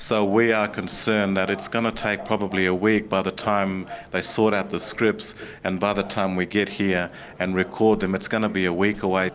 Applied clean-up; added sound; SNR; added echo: none; none; none; none.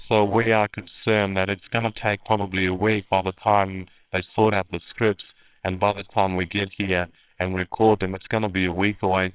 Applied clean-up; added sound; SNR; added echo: neural separator model SepFormer WHAMR!.